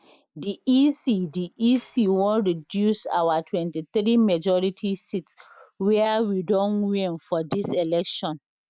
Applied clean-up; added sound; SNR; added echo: none; Tambourine; 15 dB; none.